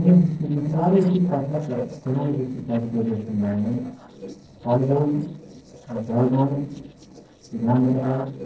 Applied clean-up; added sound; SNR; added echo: neural separator model SepFormer DNS4.